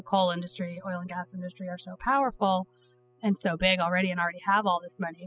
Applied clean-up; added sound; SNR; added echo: classical method spectral subtraction.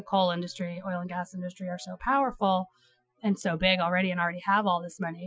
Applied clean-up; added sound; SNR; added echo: classical method Wiener filter.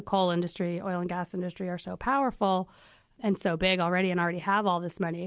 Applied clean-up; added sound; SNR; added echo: none; none; none; none.